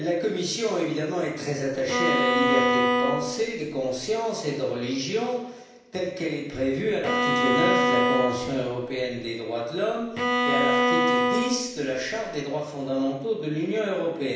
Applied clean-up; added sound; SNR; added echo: none; Bowed string instrument; -3 dB; reverberation time 0.9 s.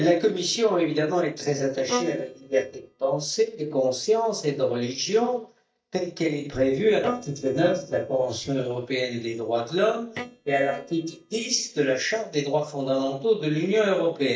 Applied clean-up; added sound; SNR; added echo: neural mask model DeepFilterNet 3.